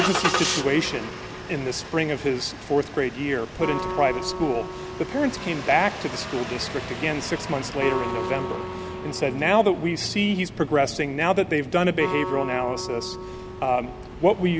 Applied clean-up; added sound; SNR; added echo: none; Engine starting + Acoustic guitar; 7 dB; none.